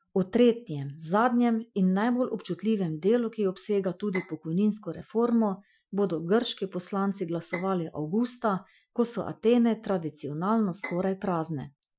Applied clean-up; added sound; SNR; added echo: classical method Wiener filter.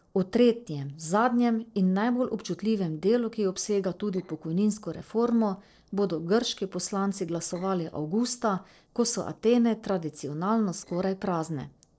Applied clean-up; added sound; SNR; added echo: neural separator model SepFormer DNS4.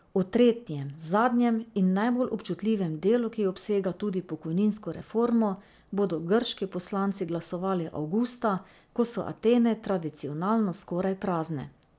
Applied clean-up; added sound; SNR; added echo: none; none; none; none.